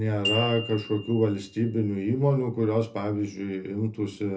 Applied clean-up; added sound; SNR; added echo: none; Glockenspiel; 11 dB; reverberation time 0.3 s.